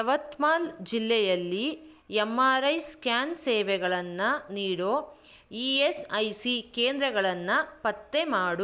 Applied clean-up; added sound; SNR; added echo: none; none; none; none.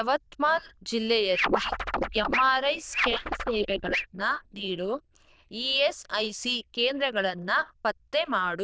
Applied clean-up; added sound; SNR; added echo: neural diffusion model UNIVERSE++.